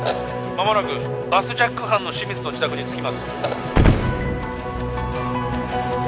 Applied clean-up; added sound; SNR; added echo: none; none; none; none.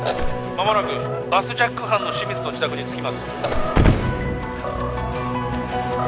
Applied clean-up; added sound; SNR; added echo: none; Whoosh, swoosh, swish + Animal; 8 dB; none.